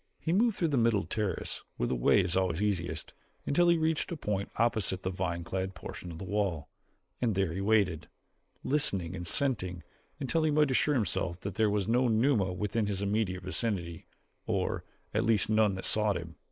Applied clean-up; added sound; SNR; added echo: neural mask model Resemble Enhance denoiser.